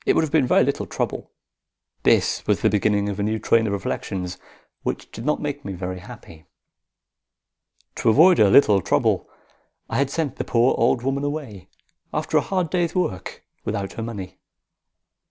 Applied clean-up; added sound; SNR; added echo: none; none; none; none.